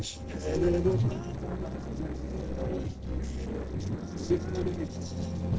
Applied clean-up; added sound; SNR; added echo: neural separator model SepFormer DNS4.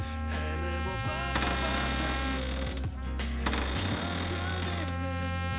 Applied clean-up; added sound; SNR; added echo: none; Trumpet + Cupboard open or close / Door; 3 dB; none.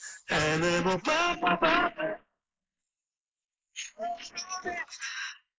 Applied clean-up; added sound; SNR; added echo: neural mask model Resemble Enhance denoiser.